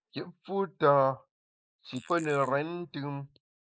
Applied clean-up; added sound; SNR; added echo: neural mask model Resemble Enhance denoiser.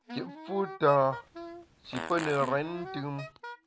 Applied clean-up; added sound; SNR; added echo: none; Fart + Wind instrument, woodwind instrument; 11 dB; none.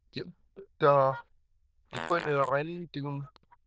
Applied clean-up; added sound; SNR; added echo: neural diffusion model UNIVERSE++.